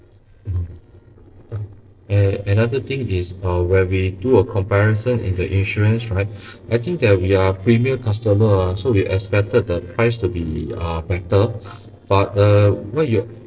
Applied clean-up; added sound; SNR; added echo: neural separator model SepFormer DNS4.